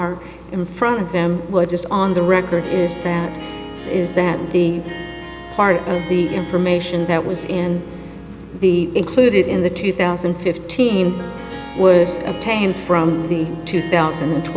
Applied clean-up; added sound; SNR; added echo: none; Harp; 16 dB; none.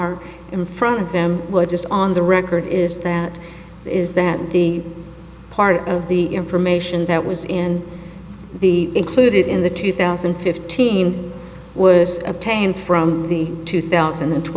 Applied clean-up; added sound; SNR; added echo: none; none; none; none.